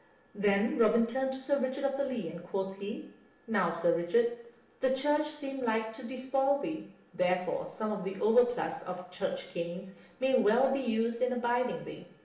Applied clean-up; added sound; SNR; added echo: none; none; none; reverberation time 0.7 s.